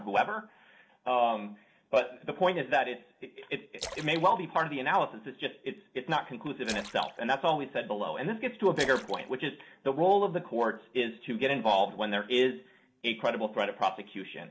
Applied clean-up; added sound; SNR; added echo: none; Splash, splatter; 17 dB; reverberation time 0.3 s.